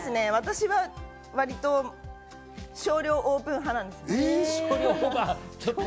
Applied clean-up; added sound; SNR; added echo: none; none; none; none.